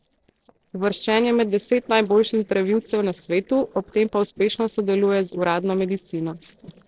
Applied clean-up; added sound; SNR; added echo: neural separator model SepFormer DNS4.